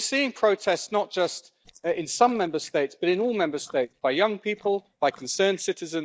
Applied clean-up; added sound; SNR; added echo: neural mask model DeepFilterNet 3.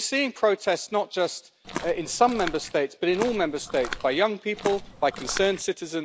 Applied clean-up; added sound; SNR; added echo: none; Walk, footsteps; 10 dB; none.